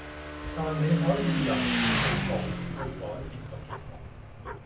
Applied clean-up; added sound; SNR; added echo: none; Motorcycle / Engine; 0 dB; reverberation time 0.6 s.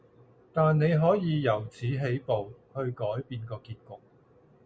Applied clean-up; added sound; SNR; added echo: none; none; none; none.